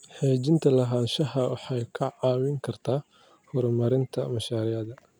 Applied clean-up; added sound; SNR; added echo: none; none; none; none.